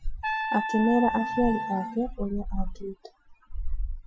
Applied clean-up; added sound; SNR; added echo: classical method Wiener filter.